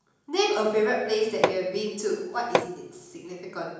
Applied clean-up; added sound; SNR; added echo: none; Hammer; 3 dB; reverberation time 1.0 s.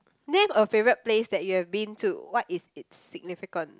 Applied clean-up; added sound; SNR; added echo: none; none; none; none.